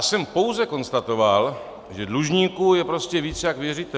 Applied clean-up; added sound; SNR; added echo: none; none; none; none.